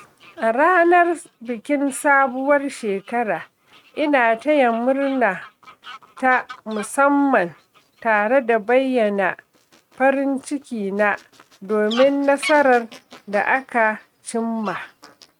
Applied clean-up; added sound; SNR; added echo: neural mask model RNNoise.